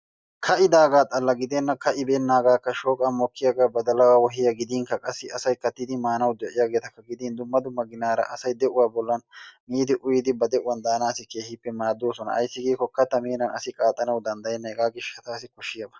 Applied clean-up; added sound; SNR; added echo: none; none; none; none.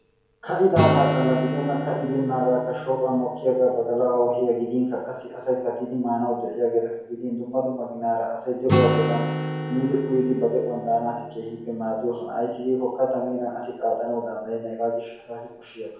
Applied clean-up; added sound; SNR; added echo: none; Acoustic guitar; 6 dB; reverberation time 0.9 s.